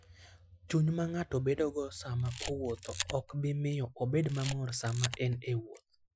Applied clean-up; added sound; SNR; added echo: classical method Wiener filter.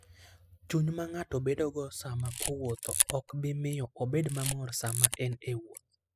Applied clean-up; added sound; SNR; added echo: classical method spectral subtraction.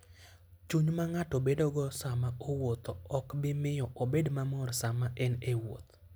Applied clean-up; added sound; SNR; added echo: none; none; none; none.